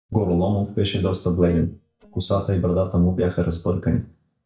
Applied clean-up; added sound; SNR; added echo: neural mask model DeepFilterNet 3.